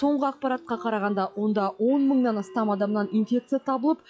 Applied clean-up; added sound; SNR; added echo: classical method log-MMSE.